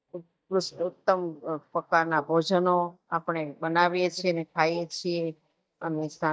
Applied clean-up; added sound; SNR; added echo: neural mask model DeepFilterNet 3.